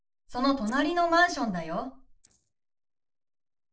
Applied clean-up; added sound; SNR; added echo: neural separator model SepFormer DNS4.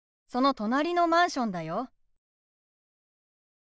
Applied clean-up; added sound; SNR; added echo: none; none; none; none.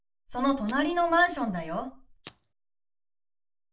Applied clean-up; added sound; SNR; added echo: none; Rattle (instrument); 9 dB; reverberation time 0.2 s.